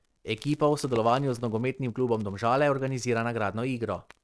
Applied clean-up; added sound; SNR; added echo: neural mask model RNNoise.